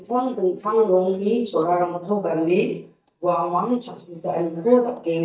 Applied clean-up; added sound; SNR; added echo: neural mask model DeepFilterNet 3.